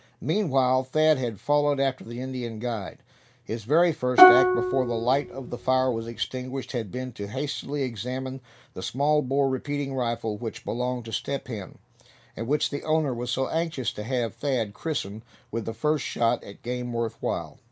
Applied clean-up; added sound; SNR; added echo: none; Plucked string instrument; -5 dB; none.